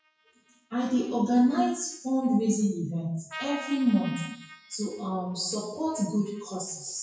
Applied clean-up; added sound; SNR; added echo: classical method WPE with log-MMSE.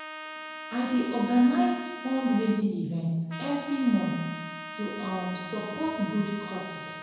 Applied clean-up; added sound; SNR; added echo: none; Trumpet; 12 dB; reverberation time 0.9 s.